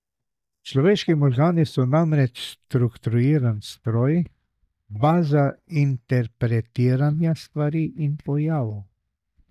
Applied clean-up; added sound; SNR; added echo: neural mask model DeepFilterNet 3.